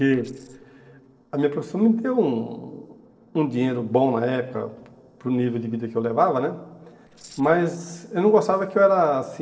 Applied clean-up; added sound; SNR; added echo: neural separator model SepFormer DNS4.